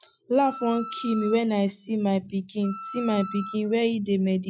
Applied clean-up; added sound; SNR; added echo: classical method log-MMSE.